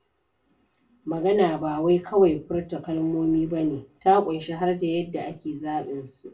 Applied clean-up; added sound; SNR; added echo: none; none; none; reverberation time 0.2 s.